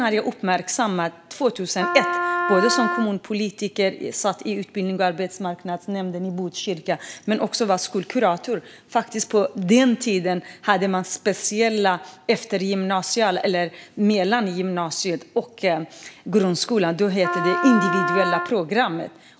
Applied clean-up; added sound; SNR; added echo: none; Wind instrument, woodwind instrument; 2 dB; none.